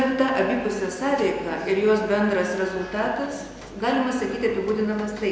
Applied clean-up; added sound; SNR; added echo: none; Rain + Wind instrument, woodwind instrument; 20 dB; none.